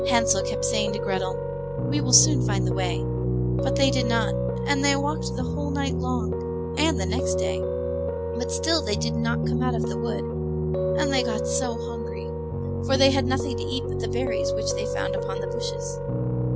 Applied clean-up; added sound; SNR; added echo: none; Piano; -3 dB; none.